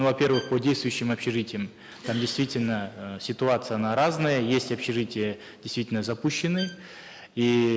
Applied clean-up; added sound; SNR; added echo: none; Bowed string instrument; 17 dB; none.